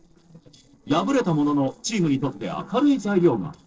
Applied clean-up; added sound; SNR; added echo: neural separator model SepFormer DNS4.